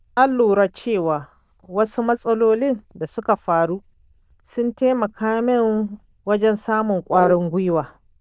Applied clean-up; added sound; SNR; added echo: neural diffusion model UNIVERSE++.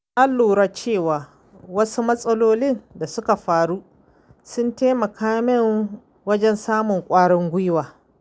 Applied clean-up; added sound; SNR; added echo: none; none; none; none.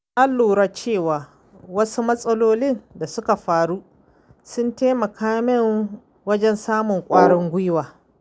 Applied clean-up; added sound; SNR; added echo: none; Brass instrument; 2 dB; none.